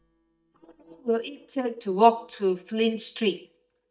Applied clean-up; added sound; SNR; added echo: neural mask model DeepFilterNet 3.